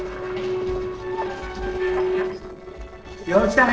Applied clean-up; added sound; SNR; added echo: neural separator model SepFormer DNS4.